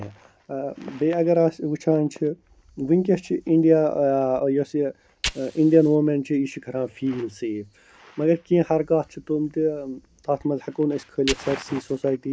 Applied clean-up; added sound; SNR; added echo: none; Fire; 19 dB; none.